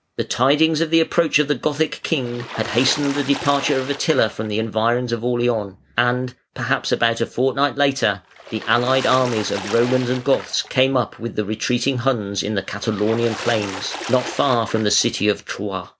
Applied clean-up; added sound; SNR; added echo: none; Water / Splash, splatter; 12 dB; none.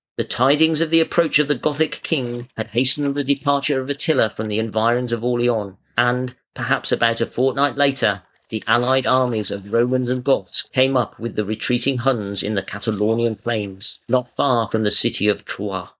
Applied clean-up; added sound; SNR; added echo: neural mask model DeepFilterNet 3.